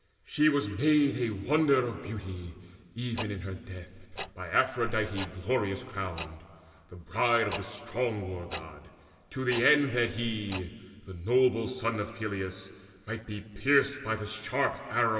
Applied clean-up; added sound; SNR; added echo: none; Tick-tock; 15 dB; reverberation time 2.4 s.